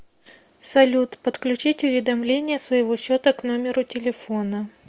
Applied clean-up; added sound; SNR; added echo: none; none; none; none.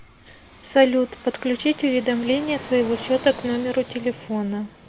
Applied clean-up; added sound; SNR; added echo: none; Fixed-wing aircraft, airplane; 17 dB; none.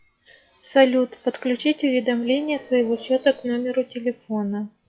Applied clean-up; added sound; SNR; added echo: classical method log-MMSE.